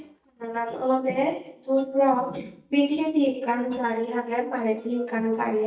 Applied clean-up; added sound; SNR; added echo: neural mask model DeepFilterNet 3.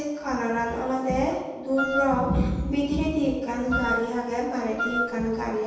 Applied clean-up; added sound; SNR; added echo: none; Wind instrument, woodwind instrument; 4 dB; reverberation time 1.2 s.